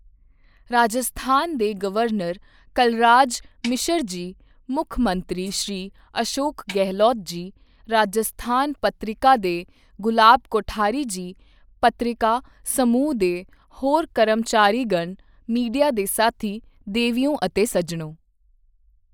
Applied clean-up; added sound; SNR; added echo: neural mask model Resemble Enhance denoiser.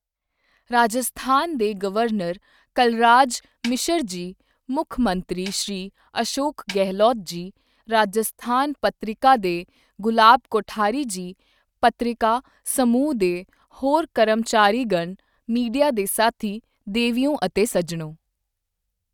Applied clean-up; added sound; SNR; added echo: neural mask model RNNoise.